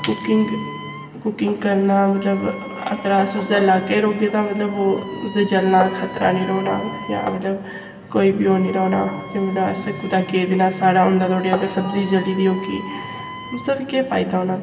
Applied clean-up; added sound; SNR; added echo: none; Wind instrument, woodwind instrument; 17 dB; reverberation time 2.4 s.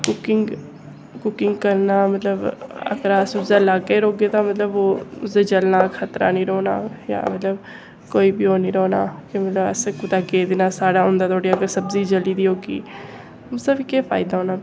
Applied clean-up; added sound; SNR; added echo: none; none; none; none.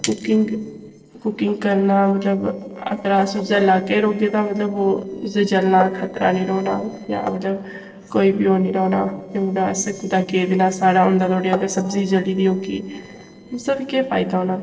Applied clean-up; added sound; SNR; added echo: neural separator model SepFormer DNS4.